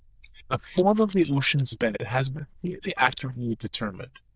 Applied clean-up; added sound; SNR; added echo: neural diffusion model UNIVERSE++.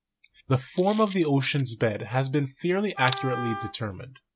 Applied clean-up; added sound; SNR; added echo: none; Camera + Wind instrument, woodwind instrument; 12 dB; none.